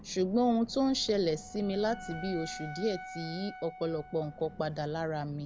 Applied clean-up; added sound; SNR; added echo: none; Wind instrument, woodwind instrument + Run; 14 dB; none.